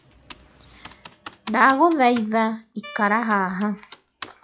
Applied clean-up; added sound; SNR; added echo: classical method log-MMSE.